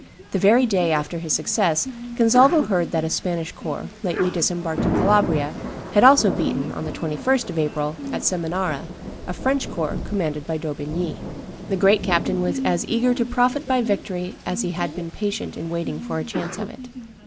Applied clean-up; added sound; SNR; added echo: none; Thunder / Rain + Sneeze; 8 dB; none.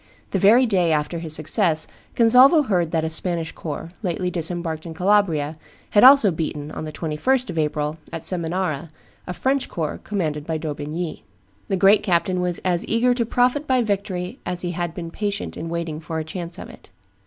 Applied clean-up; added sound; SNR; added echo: none; none; none; none.